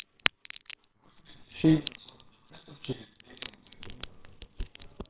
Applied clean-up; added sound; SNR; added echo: neural separator model SepFormer WHAMR!.